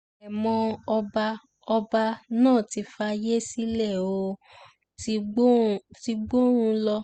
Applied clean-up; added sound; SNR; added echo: none; none; none; none.